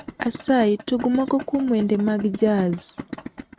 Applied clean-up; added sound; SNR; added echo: neural mask model RNNoise.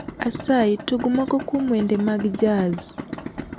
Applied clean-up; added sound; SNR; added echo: none; Idling; 11 dB; none.